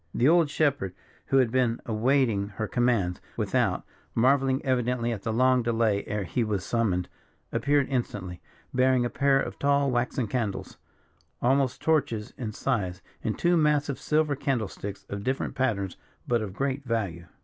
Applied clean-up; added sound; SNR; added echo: none; none; none; none.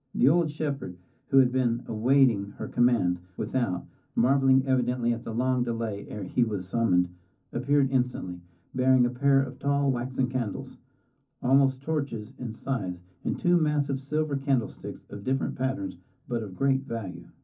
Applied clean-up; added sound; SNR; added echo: none; none; none; reverberation time 0.3 s.